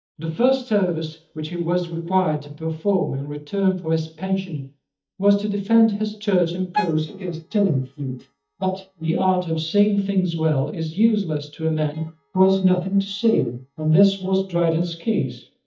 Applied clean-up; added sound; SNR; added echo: neural mask model DeepFilterNet 3.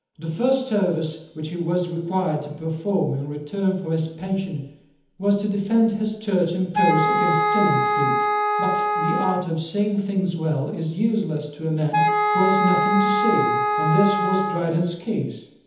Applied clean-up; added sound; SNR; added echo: none; Wind instrument, woodwind instrument; -2 dB; reverberation time 1.3 s.